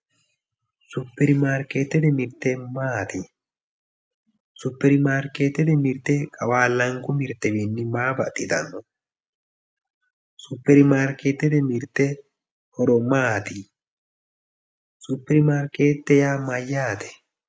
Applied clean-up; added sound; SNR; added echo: none; none; none; none.